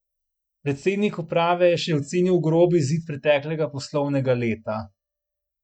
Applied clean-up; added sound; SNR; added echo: neural mask model DeepFilterNet 3.